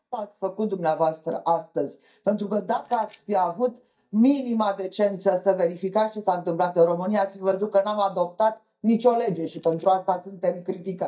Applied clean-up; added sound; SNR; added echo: neural mask model DeepFilterNet 3.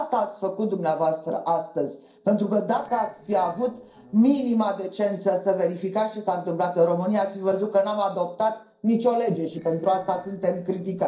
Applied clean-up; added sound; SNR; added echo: neural separator model SepFormer DNS4.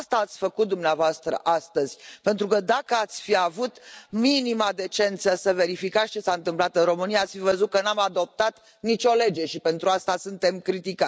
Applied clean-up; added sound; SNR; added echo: none; none; none; none.